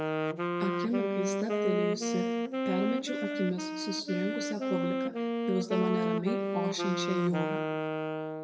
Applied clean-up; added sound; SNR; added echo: none; Wind instrument, woodwind instrument; -2 dB; reverberation time 0.8 s.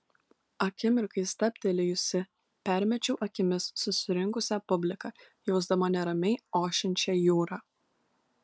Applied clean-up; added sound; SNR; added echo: none; none; none; none.